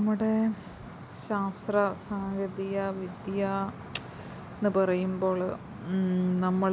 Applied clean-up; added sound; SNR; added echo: none; none; none; none.